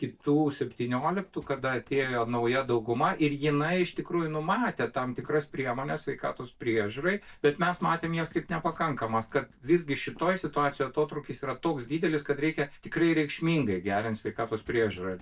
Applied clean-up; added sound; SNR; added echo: neural mask model DeepFilterNet 3.